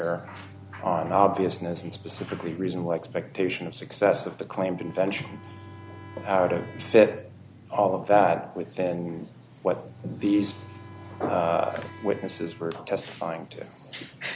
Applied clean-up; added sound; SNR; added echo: none; Wind instrument, woodwind instrument + Bowed string instrument; 20 dB; none.